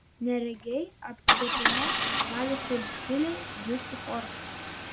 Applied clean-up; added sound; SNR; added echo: none; Idling / Engine starting / Car; -2 dB; none.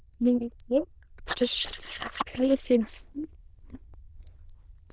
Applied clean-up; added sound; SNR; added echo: neural diffusion model UNIVERSE++.